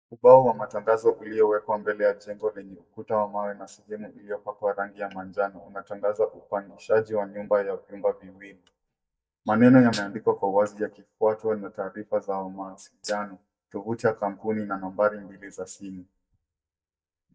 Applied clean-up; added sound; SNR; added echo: neural mask model DeepFilterNet 3.